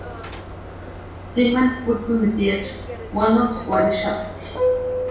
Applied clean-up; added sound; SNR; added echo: none; Subway, metro, underground; 6 dB; reverberation time 0.6 s.